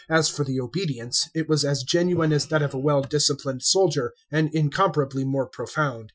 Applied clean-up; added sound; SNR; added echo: classical method Wiener filter.